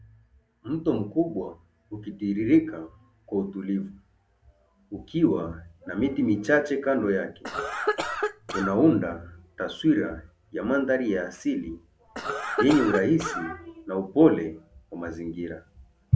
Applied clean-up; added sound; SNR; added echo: none; Cough; 4 dB; none.